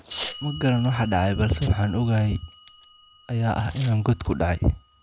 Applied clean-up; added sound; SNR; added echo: none; Clock + Packing tape, duct tape / Tearing; 14 dB; none.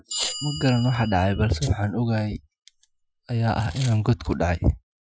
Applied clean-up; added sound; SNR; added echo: classical method Wiener filter.